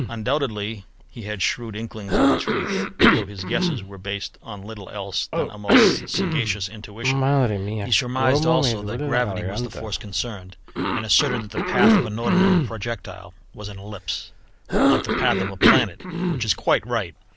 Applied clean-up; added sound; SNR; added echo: none; Cough; -4 dB; none.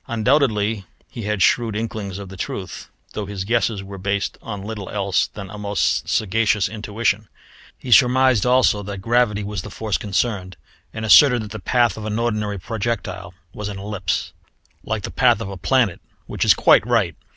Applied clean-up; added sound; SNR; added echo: none; none; none; none.